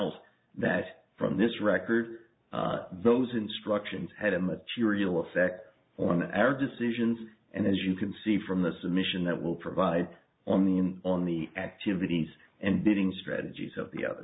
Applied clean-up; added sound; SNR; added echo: none; none; none; none.